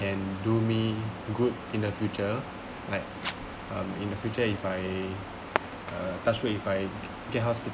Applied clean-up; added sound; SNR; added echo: none; Fireworks; 13 dB; none.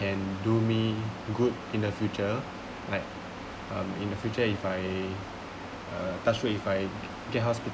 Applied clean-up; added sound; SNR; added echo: none; none; none; none.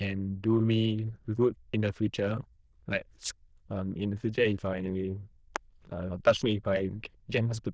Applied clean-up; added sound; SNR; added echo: neural diffusion model UNIVERSE++.